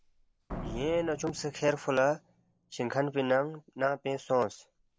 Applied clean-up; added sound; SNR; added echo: none; Slam; 16 dB; none.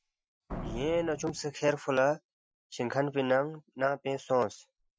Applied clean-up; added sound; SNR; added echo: classical method Wiener filter.